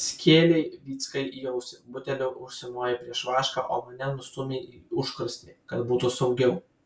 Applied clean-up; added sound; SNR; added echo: none; none; none; none.